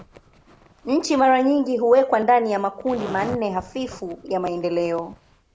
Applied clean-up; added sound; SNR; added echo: none; Zipper (clothing); 19 dB; none.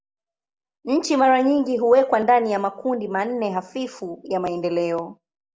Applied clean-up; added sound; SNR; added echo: none; none; none; none.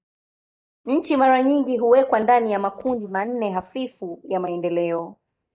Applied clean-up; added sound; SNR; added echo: neural mask model DeepFilterNet 3.